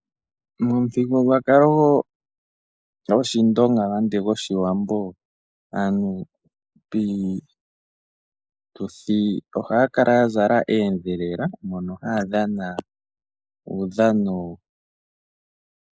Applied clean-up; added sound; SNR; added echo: neural mask model Resemble Enhance denoiser.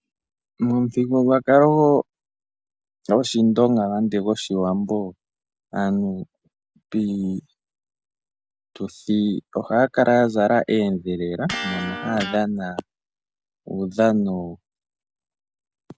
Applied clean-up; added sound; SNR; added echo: none; Electric guitar; 11 dB; none.